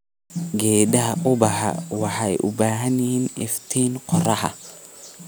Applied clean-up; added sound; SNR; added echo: none; none; none; none.